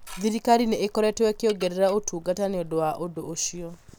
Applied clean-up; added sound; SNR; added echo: none; Dishes, pots, and pans / Glass + Boiling; 19 dB; none.